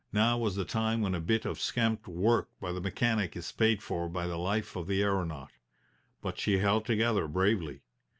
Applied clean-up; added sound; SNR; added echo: none; none; none; none.